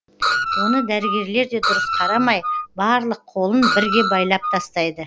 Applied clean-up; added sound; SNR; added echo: none; Screech; 2 dB; none.